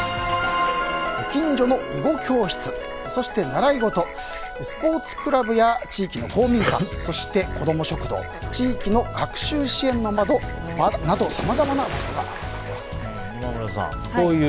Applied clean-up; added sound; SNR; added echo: none; Fowl; 14 dB; none.